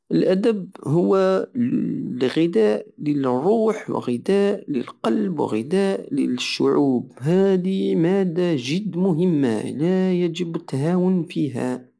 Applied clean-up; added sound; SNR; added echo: none; none; none; none.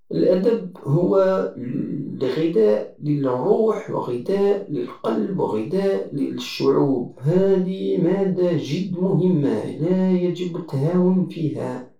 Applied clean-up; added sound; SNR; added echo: none; none; none; reverberation time 0.3 s.